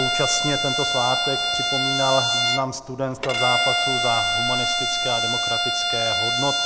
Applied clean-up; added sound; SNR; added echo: none; Bowed string instrument; -4 dB; none.